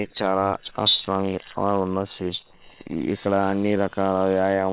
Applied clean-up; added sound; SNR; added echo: neural separator model SepFormer WHAM!.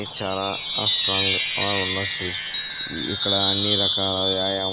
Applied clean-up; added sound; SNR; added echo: none; Wind chime; -4 dB; none.